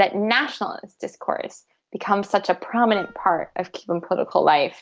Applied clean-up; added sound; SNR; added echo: none; Wind instrument, woodwind instrument; 19 dB; none.